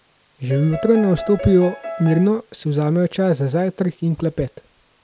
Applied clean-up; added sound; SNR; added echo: none; Piano; 11 dB; none.